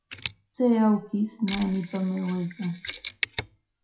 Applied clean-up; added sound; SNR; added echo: classical method WPE with log-MMSE.